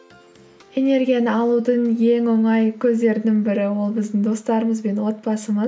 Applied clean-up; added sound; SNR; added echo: none; none; none; none.